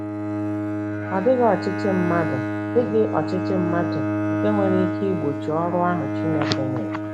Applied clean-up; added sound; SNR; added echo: none; Bowed string instrument; 1 dB; none.